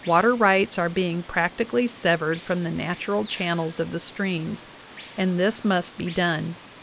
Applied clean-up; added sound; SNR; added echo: none; Water; 17 dB; none.